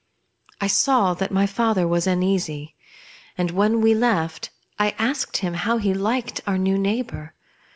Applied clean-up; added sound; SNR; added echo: none; none; none; none.